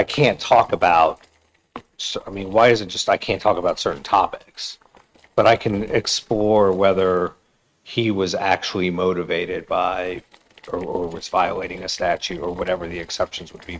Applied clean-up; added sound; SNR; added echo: neural mask model RNNoise.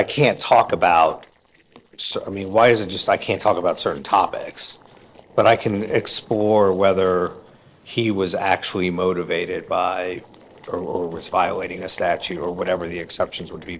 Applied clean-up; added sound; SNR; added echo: neural separator model SepFormer DNS4.